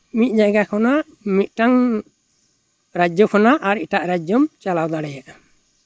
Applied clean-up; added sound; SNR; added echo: neural mask model Resemble Enhance denoiser.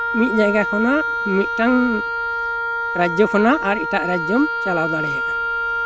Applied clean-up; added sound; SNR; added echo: none; Wind instrument, woodwind instrument; 2 dB; none.